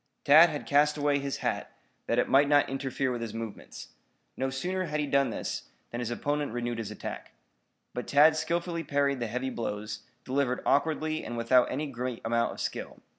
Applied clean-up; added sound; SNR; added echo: none; none; none; none.